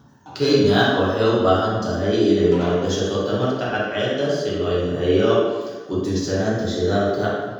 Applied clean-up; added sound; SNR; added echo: none; none; none; reverberation time 1.2 s.